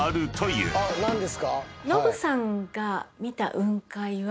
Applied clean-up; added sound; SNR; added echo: none; Fireworks; 18 dB; none.